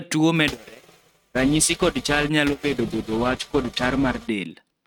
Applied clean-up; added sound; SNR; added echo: neural mask model RNNoise.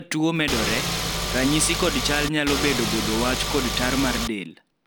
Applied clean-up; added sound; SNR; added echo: none; Engine / Car; 1 dB; none.